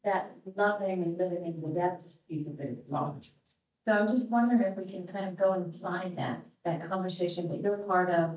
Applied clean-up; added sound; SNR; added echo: neural mask model DeepFilterNet 3.